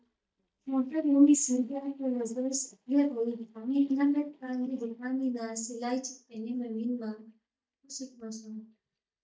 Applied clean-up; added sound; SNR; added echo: neural mask model DeepFilterNet 3.